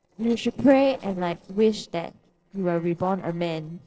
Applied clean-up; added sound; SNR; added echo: neural separator model SepFormer DNS4.